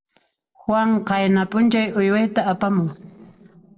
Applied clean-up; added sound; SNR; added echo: neural separator model SepFormer DNS4.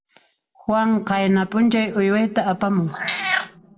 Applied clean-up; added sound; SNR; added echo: none; Meow; 4 dB; reverberation time 2.1 s.